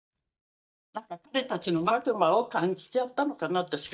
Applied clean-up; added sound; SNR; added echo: neural mask model DeepFilterNet 3.